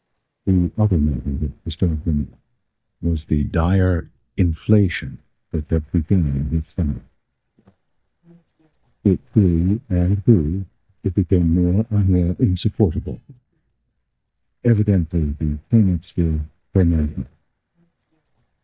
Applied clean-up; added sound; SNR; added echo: neural mask model DeepFilterNet 3.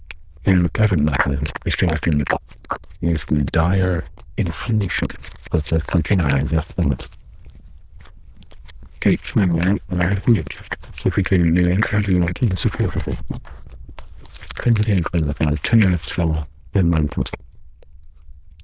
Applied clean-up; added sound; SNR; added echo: neural diffusion model UNIVERSE++.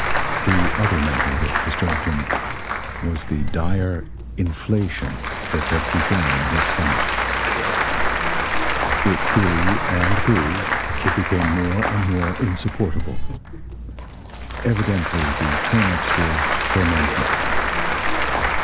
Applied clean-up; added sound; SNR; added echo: none; Applause / Crowd; -2 dB; none.